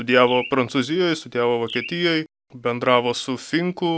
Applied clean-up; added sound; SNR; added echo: none; Bird; 18 dB; none.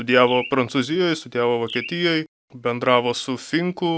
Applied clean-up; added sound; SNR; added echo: neural mask model RNNoise.